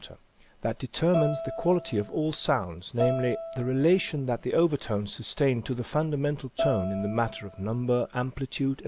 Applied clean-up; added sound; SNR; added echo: none; Bowed string instrument; 7 dB; none.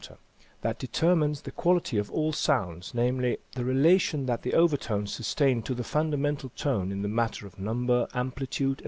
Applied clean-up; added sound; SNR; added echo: none; none; none; none.